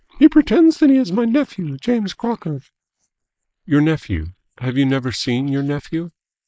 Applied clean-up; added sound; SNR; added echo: neural mask model Resemble Enhance denoiser.